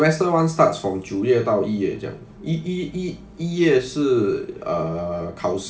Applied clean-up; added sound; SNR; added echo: none; none; none; reverberation time 0.8 s.